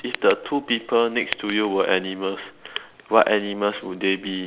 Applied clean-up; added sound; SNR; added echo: none; Tick; 17 dB; none.